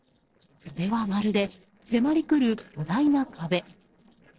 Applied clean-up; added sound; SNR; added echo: neural separator model SepFormer DNS4.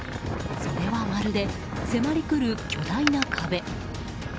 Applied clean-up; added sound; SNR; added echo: none; Door; 12 dB; none.